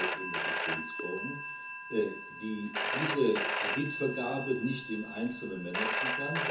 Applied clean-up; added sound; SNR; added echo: none; Telephone; -4 dB; reverberation time 0.6 s.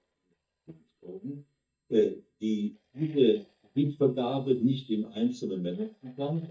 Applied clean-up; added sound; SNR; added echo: neural mask model DeepFilterNet 3.